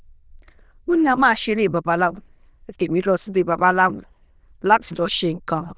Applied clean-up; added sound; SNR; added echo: neural diffusion model UNIVERSE++.